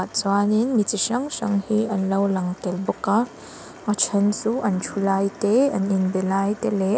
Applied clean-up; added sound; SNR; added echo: none; none; none; none.